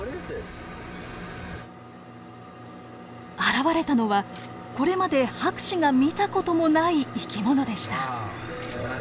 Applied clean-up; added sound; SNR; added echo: none; none; none; none.